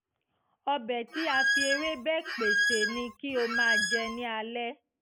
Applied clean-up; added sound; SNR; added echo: none; Squeak; -4 dB; none.